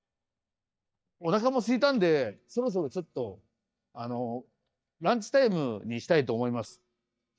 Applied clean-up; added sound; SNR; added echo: neural mask model DeepFilterNet 3.